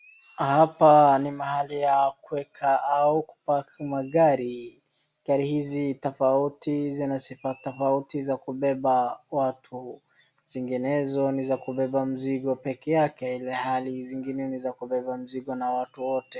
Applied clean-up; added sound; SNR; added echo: none; none; none; none.